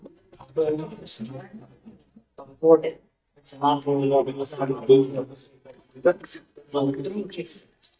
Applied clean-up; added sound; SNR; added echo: neural mask model DeepFilterNet 3.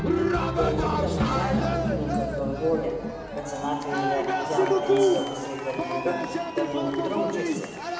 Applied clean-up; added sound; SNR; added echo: none; Cheering; -3 dB; reverberation time 1.5 s.